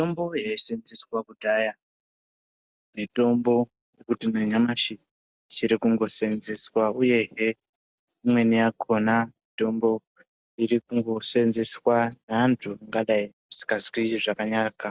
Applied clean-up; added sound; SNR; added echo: none; none; none; none.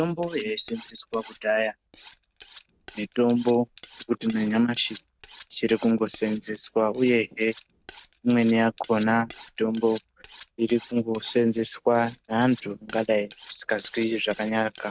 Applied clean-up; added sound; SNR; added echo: none; Cutlery, silverware; 11 dB; none.